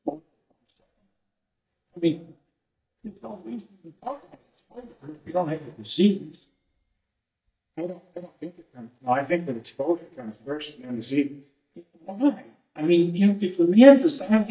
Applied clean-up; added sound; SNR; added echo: neural mask model DeepFilterNet 3.